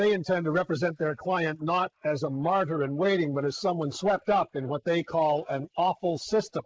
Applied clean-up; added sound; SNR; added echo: neural mask model Resemble Enhance denoiser.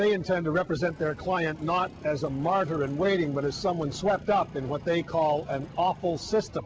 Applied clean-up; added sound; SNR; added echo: none; Motorcycle; 18 dB; none.